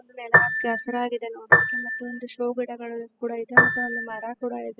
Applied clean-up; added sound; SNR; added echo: classical method spectral subtraction.